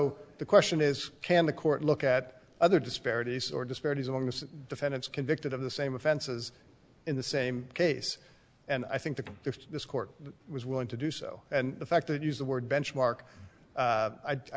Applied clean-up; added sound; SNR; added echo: none; none; none; none.